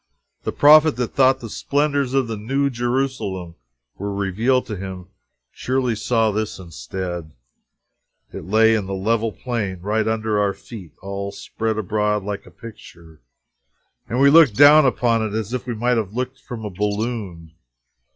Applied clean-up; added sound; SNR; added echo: classical method log-MMSE.